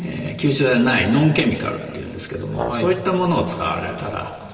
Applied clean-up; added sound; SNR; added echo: none; Brass instrument; 11 dB; reverberation time 2.0 s.